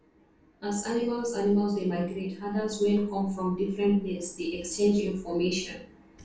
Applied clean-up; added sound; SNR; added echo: none; none; none; reverberation time 0.3 s.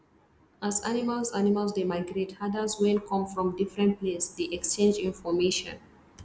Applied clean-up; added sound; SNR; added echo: none; none; none; none.